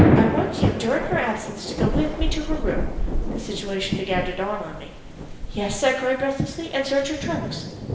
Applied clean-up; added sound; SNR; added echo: none; Thunder / Rain; -2 dB; reverberation time 0.8 s.